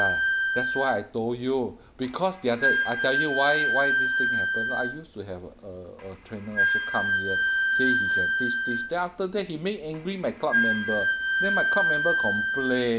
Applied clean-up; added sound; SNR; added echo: none; Wind instrument, woodwind instrument; -3 dB; none.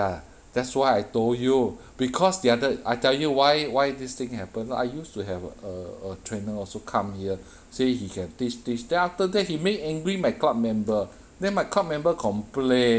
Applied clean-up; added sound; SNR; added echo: none; none; none; none.